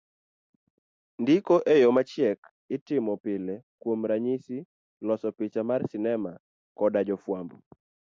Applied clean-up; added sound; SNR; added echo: none; none; none; none.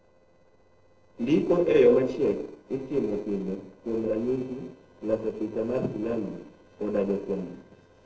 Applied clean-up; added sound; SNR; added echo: neural separator model SepFormer DNS4.